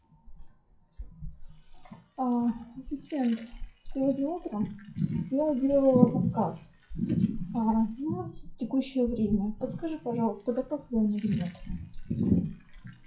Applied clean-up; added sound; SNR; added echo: classical method WPE with log-MMSE.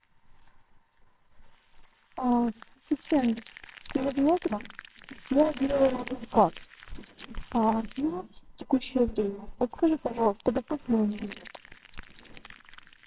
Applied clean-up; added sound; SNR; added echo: neural separator model SepFormer WHAMR!.